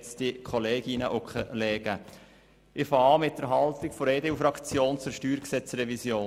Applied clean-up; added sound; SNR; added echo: none; Walk, footsteps; 19 dB; none.